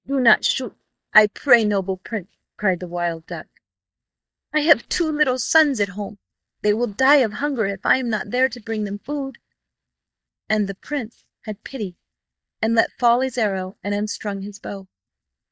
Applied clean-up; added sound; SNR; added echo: neural mask model DeepFilterNet 3.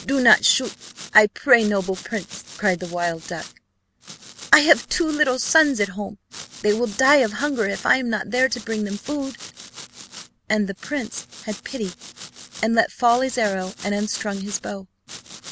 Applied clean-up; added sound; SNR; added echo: none; Domestic sounds, home sounds; 17 dB; none.